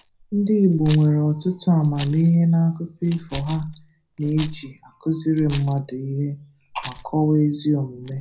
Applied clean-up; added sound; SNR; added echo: none; Rattle; 15 dB; reverberation time 0.4 s.